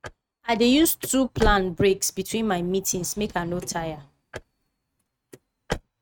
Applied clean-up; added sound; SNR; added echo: neural mask model RNNoise.